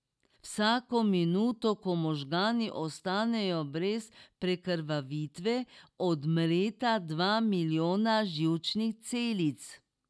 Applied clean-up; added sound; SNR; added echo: none; none; none; none.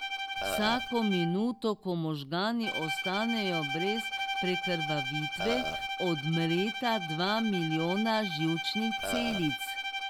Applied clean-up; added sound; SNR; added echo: none; Burping, eructation + Bowed string instrument; 4 dB; none.